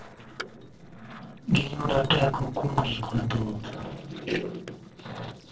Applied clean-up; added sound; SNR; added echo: neural separator model SepFormer DNS4.